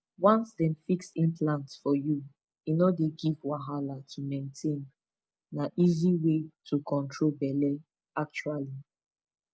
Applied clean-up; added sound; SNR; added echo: none; none; none; none.